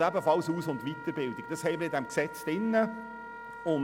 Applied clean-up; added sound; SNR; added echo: none; Wind instrument, woodwind instrument; 13 dB; none.